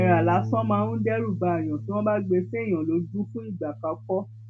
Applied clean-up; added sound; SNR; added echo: none; Bass guitar; 7 dB; none.